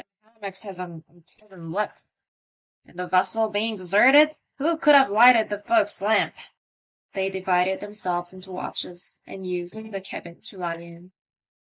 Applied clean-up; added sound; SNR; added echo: neural mask model DeepFilterNet 3.